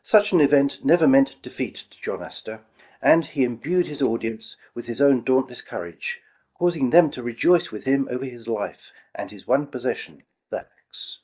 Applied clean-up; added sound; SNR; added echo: neural mask model DeepFilterNet 3.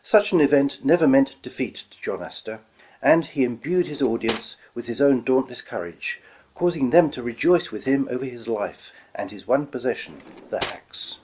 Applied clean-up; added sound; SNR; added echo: none; Cutlery, silverware; 14 dB; none.